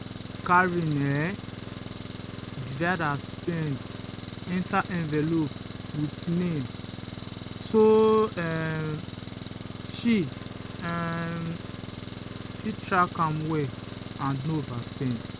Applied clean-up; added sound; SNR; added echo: none; Engine; 9 dB; none.